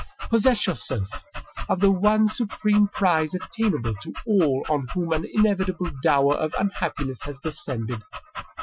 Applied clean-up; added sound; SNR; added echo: classical method Wiener filter.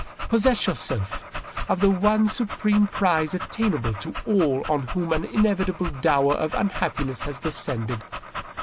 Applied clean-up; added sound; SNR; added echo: none; Dog; 9 dB; none.